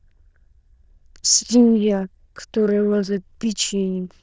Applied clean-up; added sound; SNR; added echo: neural diffusion model UNIVERSE++.